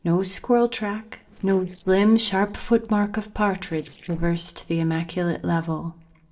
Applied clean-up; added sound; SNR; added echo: neural separator model SepFormer DNS4.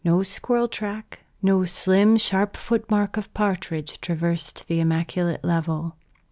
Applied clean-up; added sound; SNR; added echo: none; none; none; none.